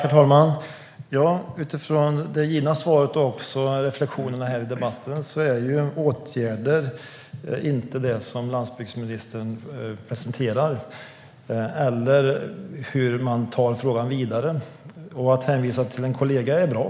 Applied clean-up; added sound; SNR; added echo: none; none; none; none.